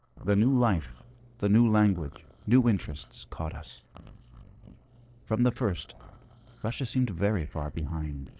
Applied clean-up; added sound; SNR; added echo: neural separator model SepFormer DNS4.